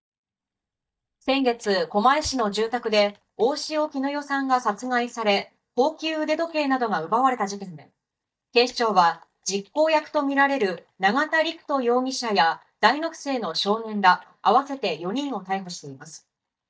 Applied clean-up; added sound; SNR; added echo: neural mask model DeepFilterNet 3.